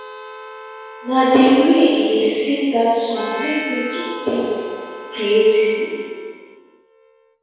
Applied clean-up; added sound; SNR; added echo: none; Harmonica; 15 dB; reverberation time 1.9 s.